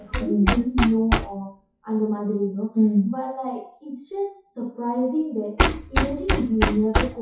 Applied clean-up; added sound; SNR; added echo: classical method WPE with log-MMSE.